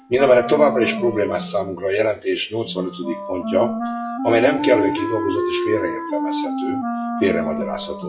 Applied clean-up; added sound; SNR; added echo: classical method WPE with log-MMSE.